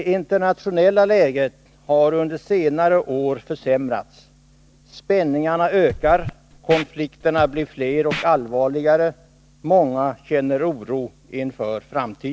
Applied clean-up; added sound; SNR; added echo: none; Scratching (performance technique); 12 dB; none.